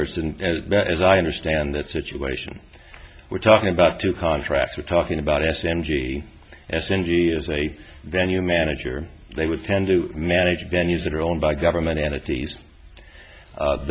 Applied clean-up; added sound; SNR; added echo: none; none; none; none.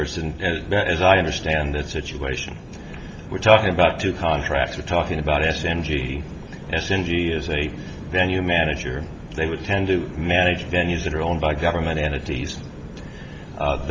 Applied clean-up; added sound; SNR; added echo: none; Train; 14 dB; reverberation time 1.0 s.